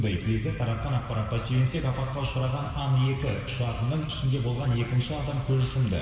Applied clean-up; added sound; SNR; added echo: none; none; none; reverberation time 2.2 s.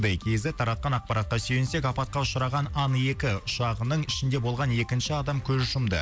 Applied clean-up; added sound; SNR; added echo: none; none; none; none.